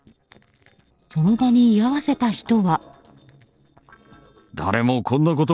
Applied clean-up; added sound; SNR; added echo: neural separator model SepFormer DNS4.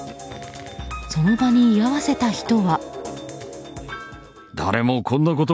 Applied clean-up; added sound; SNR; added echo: none; Bowed string instrument; 19 dB; none.